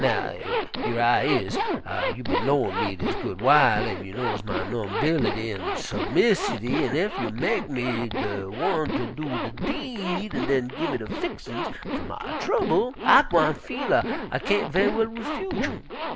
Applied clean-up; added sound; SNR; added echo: none; Zipper (clothing); 4 dB; none.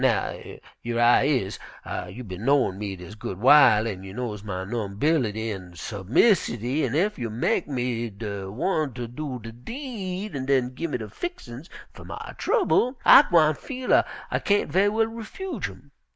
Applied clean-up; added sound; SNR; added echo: none; none; none; none.